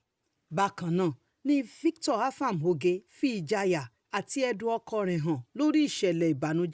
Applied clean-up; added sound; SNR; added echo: none; none; none; none.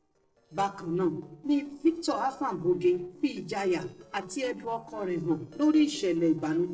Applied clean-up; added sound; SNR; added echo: neural separator model SepFormer DNS4.